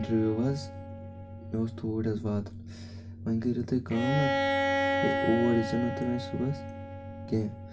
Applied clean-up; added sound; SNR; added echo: none; Bowed string instrument; 3 dB; reverberation time 0.1 s.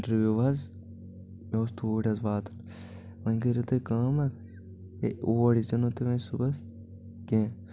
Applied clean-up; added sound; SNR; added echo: none; none; none; none.